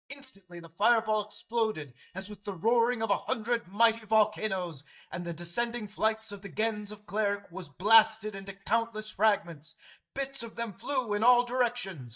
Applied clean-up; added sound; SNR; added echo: neural mask model DeepFilterNet 3.